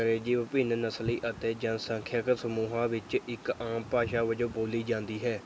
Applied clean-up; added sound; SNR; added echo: none; Water; 19 dB; none.